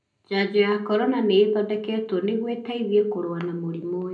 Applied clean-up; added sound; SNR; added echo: none; none; none; reverberation time 0.5 s.